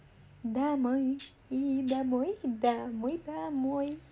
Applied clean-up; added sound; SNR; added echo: none; Tambourine; 3 dB; none.